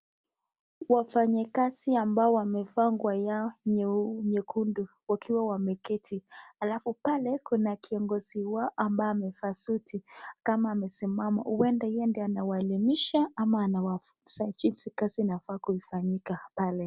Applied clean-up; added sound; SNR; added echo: none; none; none; none.